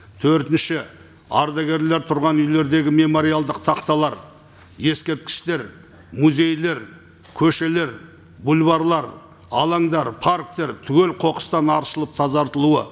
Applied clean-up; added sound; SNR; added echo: none; none; none; none.